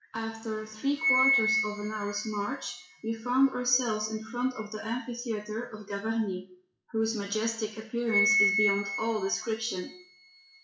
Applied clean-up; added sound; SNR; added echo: classical method WPE with log-MMSE.